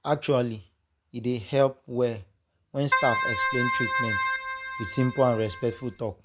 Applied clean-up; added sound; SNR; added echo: none; Keyboard (musical); 1 dB; none.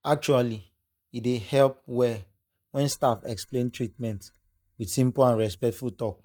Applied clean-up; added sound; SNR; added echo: neural mask model DeepFilterNet 3.